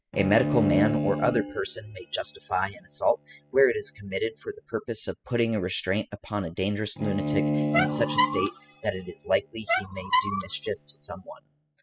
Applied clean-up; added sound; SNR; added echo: classical method spectral subtraction.